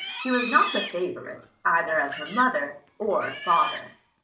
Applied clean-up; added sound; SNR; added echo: none; Livestock, farm animals, working animals; 11 dB; reverberation time 0.2 s.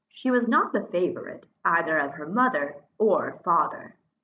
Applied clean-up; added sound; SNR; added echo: none; none; none; none.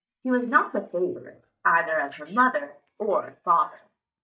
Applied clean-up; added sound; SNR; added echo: neural mask model DeepFilterNet 3.